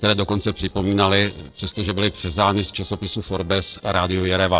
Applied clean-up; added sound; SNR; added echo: neural separator model SepFormer DNS4.